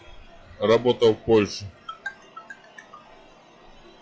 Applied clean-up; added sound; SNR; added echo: classical method log-MMSE.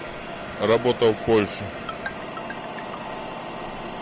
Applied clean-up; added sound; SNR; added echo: none; Marimba, xylophone; 13 dB; none.